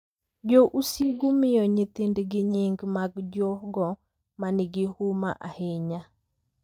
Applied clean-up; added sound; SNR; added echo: neural mask model DeepFilterNet 3.